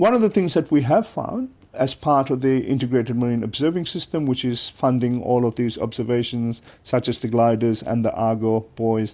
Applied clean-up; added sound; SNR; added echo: none; none; none; none.